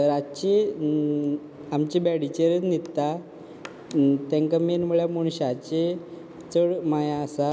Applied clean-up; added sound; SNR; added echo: none; none; none; none.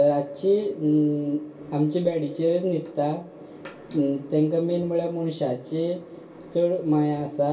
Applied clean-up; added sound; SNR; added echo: none; none; none; reverberation time 0.2 s.